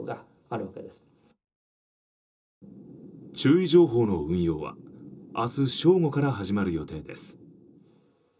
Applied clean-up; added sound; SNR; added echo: none; none; none; reverberation time 0.2 s.